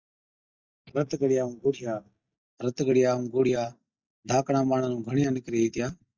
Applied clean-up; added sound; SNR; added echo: neural mask model DeepFilterNet 3.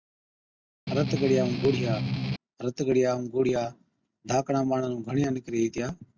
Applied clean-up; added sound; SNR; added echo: none; Strum; 1 dB; none.